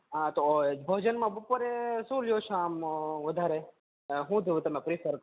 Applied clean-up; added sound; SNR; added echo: none; none; none; none.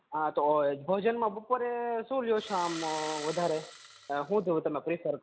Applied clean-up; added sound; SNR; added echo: none; Engine starting; 13 dB; none.